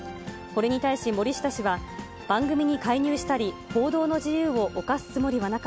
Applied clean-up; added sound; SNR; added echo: none; none; none; none.